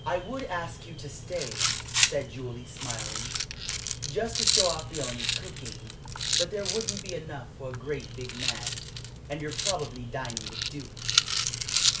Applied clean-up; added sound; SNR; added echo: none; Rattle; -5 dB; none.